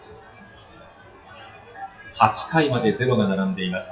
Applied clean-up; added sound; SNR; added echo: classical method WPE with log-MMSE.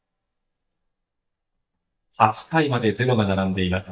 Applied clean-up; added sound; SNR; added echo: neural mask model DeepFilterNet 3.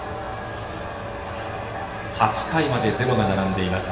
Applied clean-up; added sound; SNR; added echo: none; Siren; 15 dB; reverberation time 1.4 s.